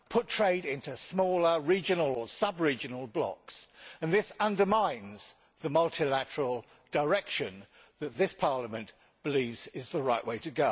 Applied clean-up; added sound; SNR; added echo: none; none; none; none.